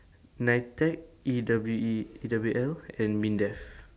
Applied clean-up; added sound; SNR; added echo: none; none; none; none.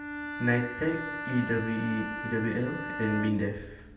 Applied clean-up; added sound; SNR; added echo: none; Bowed string instrument; 7 dB; reverberation time 0.9 s.